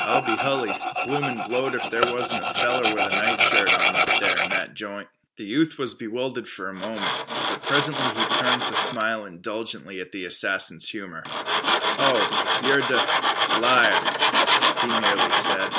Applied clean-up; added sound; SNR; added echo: none; Tools; -3 dB; none.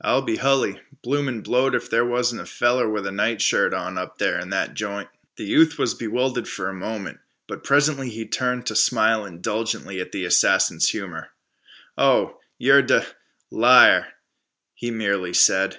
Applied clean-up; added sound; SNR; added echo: none; none; none; none.